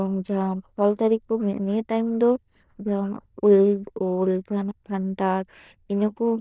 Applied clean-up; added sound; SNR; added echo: neural diffusion model UNIVERSE++.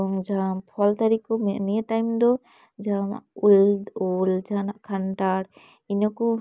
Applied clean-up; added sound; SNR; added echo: none; none; none; none.